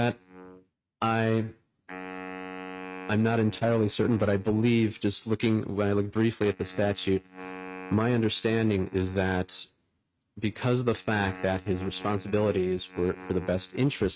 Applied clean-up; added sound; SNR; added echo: neural mask model RNNoise.